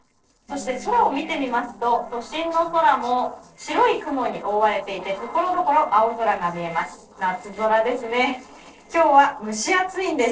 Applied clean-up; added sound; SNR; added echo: neural separator model SepFormer DNS4.